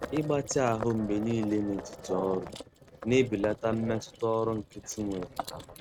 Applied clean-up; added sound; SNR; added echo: neural mask model RNNoise.